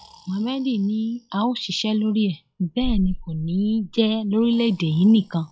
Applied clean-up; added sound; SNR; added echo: classical method log-MMSE.